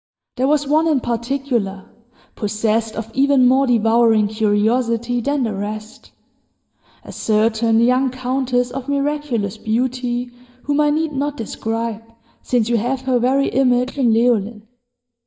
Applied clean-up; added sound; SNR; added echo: neural mask model DeepFilterNet 3.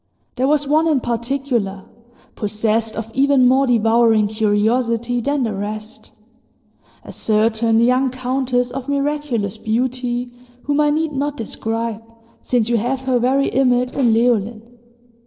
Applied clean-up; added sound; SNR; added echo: neural separator model SepFormer DNS4.